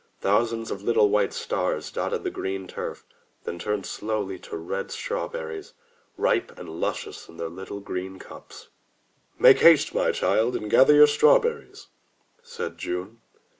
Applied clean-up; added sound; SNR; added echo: none; none; none; none.